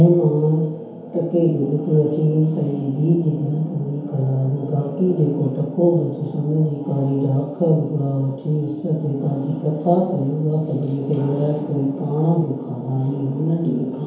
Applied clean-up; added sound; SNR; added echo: none; none; none; reverberation time 1.0 s.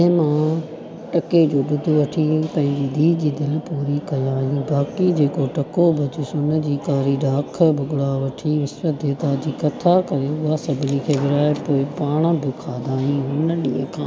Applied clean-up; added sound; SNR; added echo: none; none; none; none.